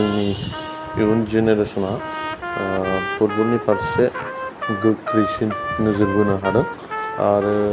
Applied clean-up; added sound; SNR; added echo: none; Trumpet; 8 dB; none.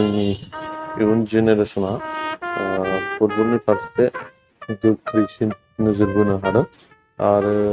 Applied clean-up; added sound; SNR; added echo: neural mask model RNNoise.